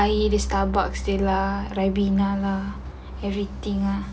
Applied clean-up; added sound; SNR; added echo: none; none; none; none.